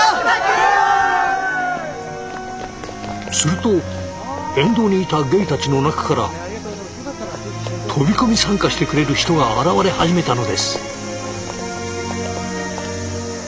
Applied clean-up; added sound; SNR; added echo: none; none; none; none.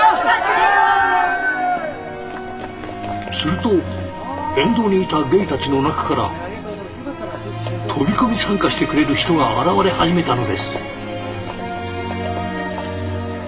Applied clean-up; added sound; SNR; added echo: none; none; none; reverberation time 3.0 s.